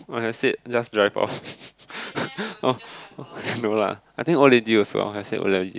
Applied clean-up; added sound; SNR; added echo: none; none; none; none.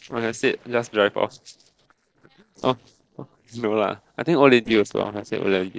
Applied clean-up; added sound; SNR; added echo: neural separator model SepFormer DNS4.